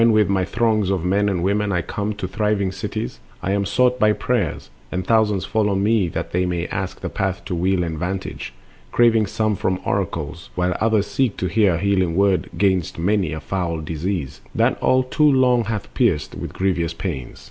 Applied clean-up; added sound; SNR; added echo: none; none; none; none.